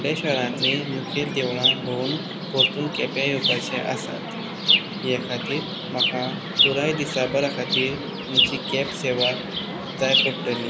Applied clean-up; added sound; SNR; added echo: none; Chirp, tweet; -1 dB; none.